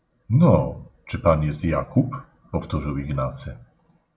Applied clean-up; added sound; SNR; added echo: none; none; none; none.